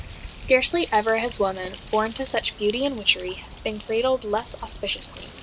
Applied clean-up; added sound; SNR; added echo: none; Bird; 16 dB; none.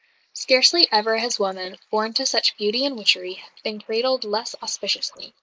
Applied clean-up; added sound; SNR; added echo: neural mask model Resemble Enhance denoiser.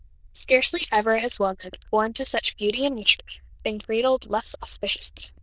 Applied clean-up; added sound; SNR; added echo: neural diffusion model UNIVERSE++.